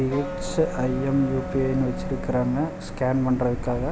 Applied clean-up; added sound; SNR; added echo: none; Wind instrument, woodwind instrument; 11 dB; none.